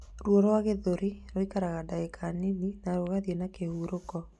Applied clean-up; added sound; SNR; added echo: none; Accelerating, revving, vroom; 20 dB; none.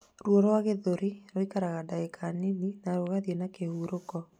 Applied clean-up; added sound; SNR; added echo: none; none; none; none.